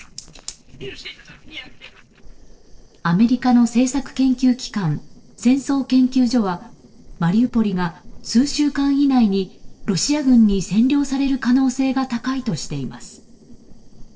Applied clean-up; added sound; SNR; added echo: neural separator model SepFormer DNS4.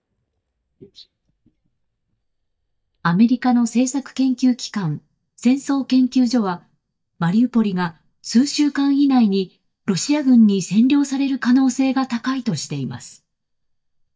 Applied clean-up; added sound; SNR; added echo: neural mask model DeepFilterNet 3.